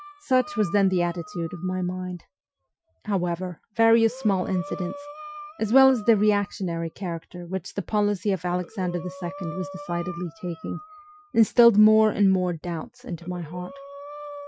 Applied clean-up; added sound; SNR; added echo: classical method Wiener filter.